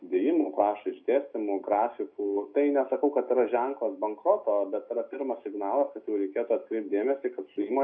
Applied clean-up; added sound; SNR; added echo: none; none; none; reverberation time 0.3 s.